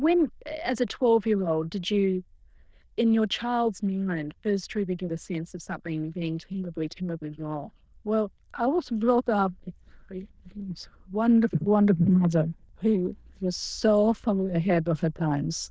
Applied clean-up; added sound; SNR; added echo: neural diffusion model UNIVERSE++.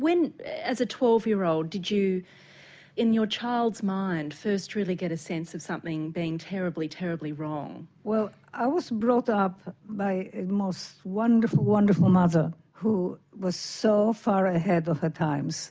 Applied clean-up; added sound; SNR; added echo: none; none; none; none.